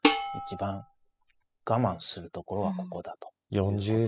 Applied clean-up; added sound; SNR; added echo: classical method spectral subtraction.